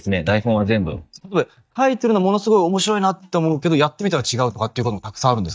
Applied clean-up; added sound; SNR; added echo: neural mask model DeepFilterNet 3.